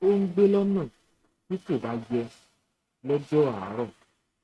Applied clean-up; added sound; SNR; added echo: neural mask model RNNoise.